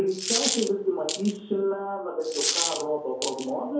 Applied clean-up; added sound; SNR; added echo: none; Coin (dropping); 3 dB; reverberation time 2.3 s.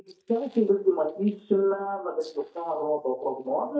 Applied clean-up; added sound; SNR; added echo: neural mask model DeepFilterNet 3.